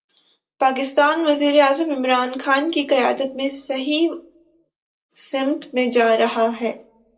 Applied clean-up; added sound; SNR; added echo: none; none; none; reverberation time 0.2 s.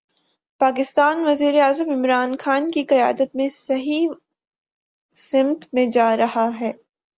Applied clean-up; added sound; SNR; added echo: none; none; none; none.